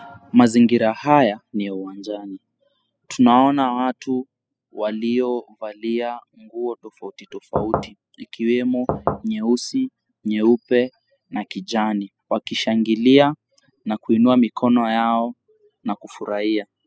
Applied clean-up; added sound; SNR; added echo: classical method spectral subtraction.